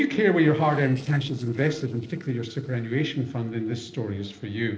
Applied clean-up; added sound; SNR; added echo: neural separator model SepFormer DNS4.